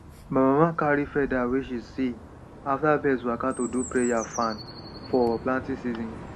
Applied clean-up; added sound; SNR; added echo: none; Chirp, tweet; 15 dB; none.